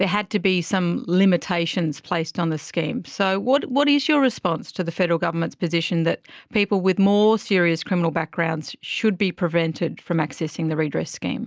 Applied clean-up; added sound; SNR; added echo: none; none; none; none.